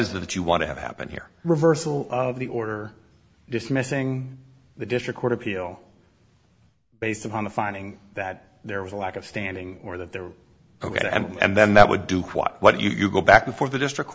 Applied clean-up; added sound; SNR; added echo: none; none; none; none.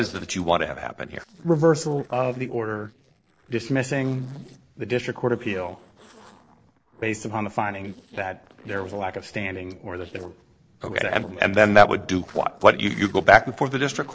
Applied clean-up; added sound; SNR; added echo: neural separator model SepFormer DNS4.